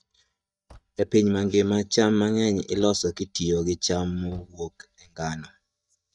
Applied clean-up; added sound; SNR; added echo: neural mask model DeepFilterNet 3.